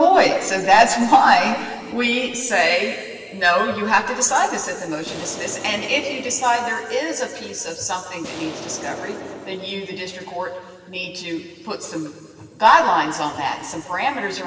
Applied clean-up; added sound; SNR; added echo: none; Explosion; 15 dB; reverberation time 2.6 s.